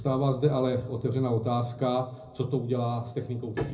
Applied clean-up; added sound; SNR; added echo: none; Bowed string instrument; 18 dB; reverberation time 0.4 s.